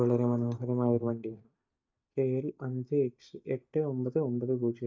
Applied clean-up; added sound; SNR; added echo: neural mask model DeepFilterNet 3.